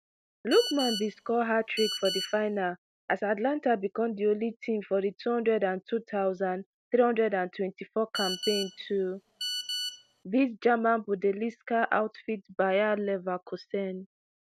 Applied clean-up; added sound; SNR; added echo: none; Telephone; 7 dB; none.